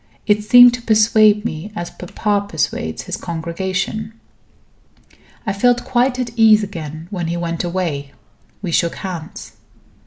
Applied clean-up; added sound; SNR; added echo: none; none; none; none.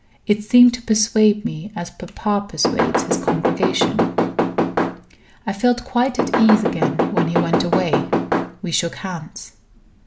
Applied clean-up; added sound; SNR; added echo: none; Knock / Wood; -1 dB; none.